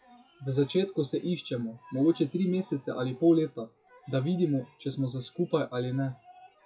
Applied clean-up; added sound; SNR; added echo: classical method WPE with log-MMSE.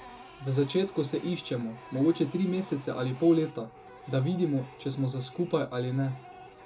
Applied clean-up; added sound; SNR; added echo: none; Printer; 20 dB; reverberation time 0.2 s.